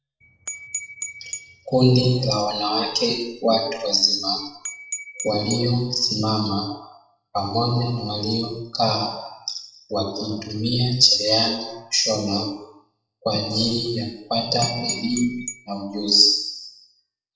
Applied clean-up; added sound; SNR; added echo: classical method WPE with log-MMSE.